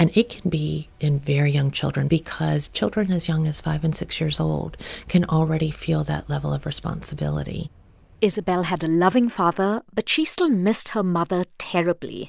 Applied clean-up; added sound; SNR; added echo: none; none; none; none.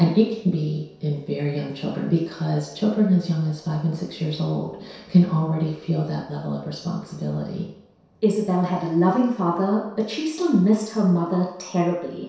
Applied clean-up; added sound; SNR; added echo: none; none; none; reverberation time 0.7 s.